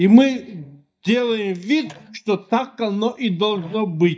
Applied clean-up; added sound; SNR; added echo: neural mask model DeepFilterNet 3.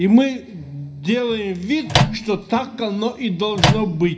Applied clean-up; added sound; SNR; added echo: none; Microwave oven; -1 dB; reverberation time 0.5 s.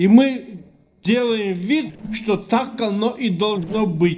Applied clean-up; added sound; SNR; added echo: neural separator model SepFormer DNS4.